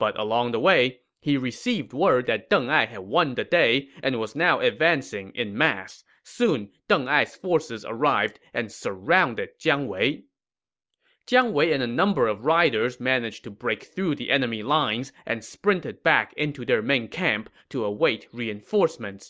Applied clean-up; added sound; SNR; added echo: none; none; none; none.